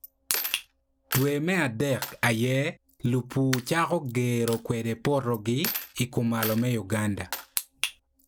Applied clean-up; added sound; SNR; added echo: none; Coin (dropping); 12 dB; none.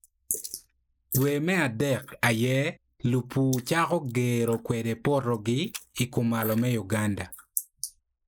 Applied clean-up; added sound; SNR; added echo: neural mask model Resemble Enhance denoiser.